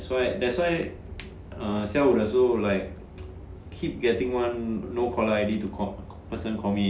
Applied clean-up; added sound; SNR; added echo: none; none; none; none.